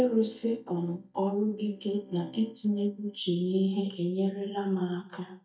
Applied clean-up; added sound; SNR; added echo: neural mask model DeepFilterNet 3.